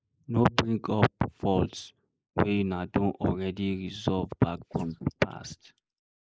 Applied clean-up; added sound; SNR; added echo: neural mask model Resemble Enhance denoiser.